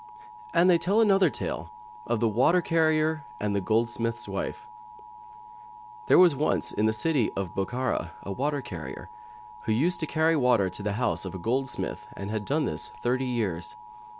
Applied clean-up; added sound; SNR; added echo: none; Alarm; 18 dB; none.